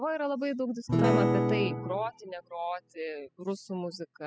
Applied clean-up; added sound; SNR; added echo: classical method spectral subtraction.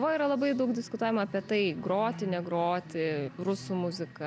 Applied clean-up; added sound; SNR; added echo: none; none; none; none.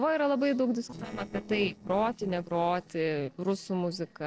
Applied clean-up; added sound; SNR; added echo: neural separator model SepFormer DNS4.